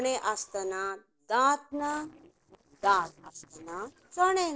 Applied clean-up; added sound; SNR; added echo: neural separator model SepFormer DNS4.